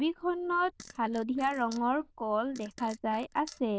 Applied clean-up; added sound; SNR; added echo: neural diffusion model UNIVERSE++.